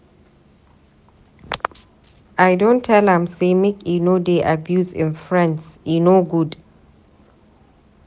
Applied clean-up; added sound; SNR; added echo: none; none; none; none.